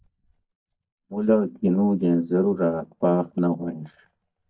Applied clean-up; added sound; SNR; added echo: neural mask model DeepFilterNet 3.